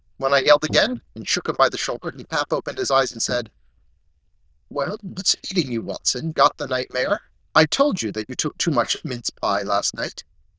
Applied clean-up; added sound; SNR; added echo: neural diffusion model UNIVERSE++.